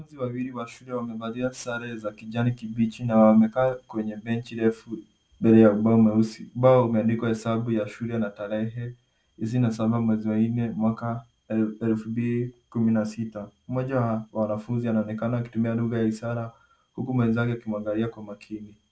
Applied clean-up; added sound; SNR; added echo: none; none; none; none.